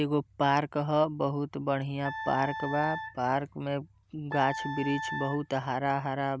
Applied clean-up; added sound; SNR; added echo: none; Wind instrument, woodwind instrument; 8 dB; none.